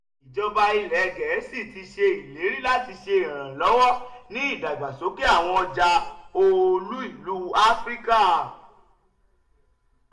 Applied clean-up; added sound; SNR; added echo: none; none; none; reverberation time 0.5 s.